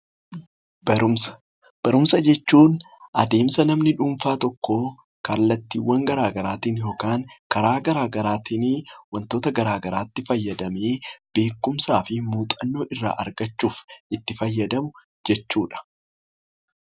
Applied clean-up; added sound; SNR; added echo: none; Tambourine; 19 dB; none.